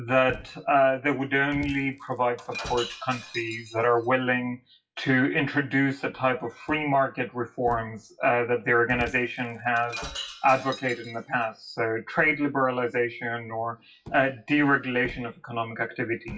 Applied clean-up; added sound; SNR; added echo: classical method WPE with log-MMSE.